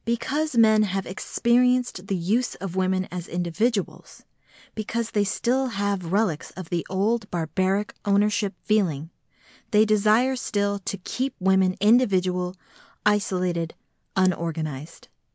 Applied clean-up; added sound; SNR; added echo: none; none; none; none.